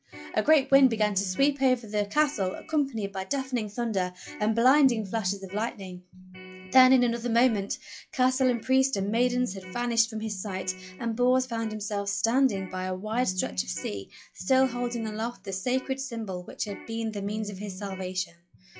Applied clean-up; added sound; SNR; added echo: classical method log-MMSE.